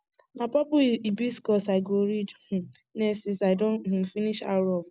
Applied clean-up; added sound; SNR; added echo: none; none; none; none.